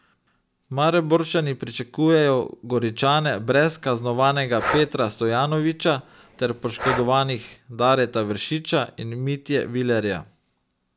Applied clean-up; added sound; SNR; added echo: none; Breathing; 10 dB; none.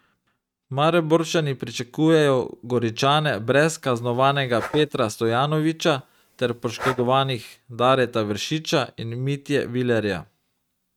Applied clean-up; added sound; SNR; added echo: neural mask model RNNoise.